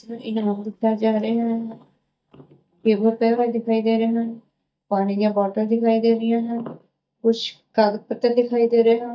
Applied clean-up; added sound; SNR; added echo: neural mask model DeepFilterNet 3.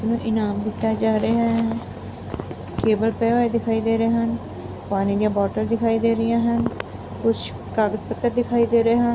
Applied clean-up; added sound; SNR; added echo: none; none; none; none.